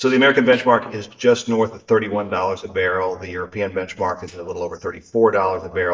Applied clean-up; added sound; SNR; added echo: neural mask model DeepFilterNet 3.